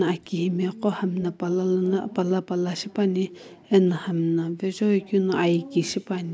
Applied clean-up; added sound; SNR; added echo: none; none; none; none.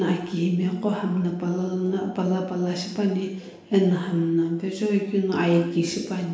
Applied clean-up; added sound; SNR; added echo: none; none; none; reverberation time 0.9 s.